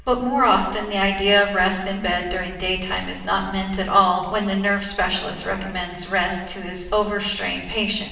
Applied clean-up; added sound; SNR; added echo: none; none; none; reverberation time 1.0 s.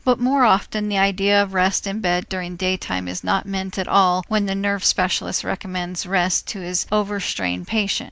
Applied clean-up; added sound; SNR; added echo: none; none; none; none.